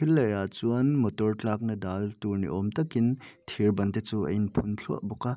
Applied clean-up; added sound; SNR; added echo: none; none; none; none.